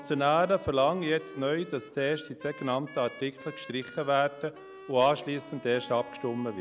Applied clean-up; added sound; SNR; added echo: none; Wind instrument, woodwind instrument; 18 dB; none.